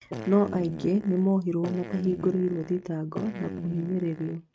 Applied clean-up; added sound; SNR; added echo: neural mask model RNNoise.